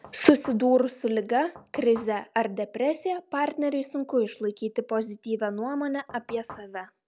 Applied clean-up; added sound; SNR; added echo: none; Knock / Wood; 18 dB; none.